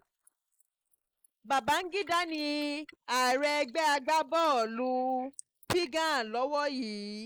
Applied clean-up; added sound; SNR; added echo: neural mask model Resemble Enhance denoiser.